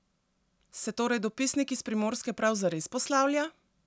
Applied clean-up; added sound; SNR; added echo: none; none; none; none.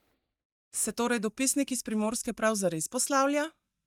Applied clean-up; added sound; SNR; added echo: neural mask model DeepFilterNet 3.